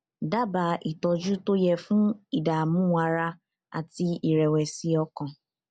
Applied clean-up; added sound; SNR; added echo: none; none; none; none.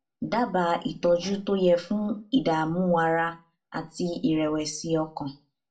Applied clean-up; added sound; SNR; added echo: none; none; none; reverberation time 0.3 s.